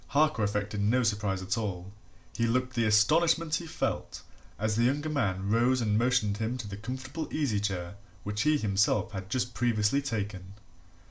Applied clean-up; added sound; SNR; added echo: none; none; none; none.